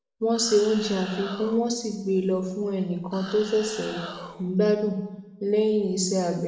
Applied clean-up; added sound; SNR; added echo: none; Animal; 15 dB; reverberation time 0.8 s.